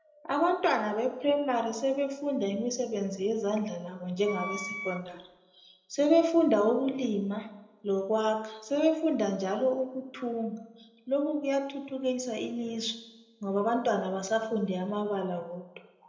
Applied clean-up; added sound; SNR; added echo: none; Wind instrument, woodwind instrument; 10 dB; reverberation time 0.7 s.